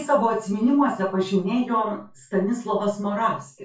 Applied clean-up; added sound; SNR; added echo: none; none; none; reverberation time 0.3 s.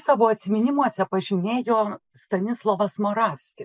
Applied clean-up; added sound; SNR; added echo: none; none; none; none.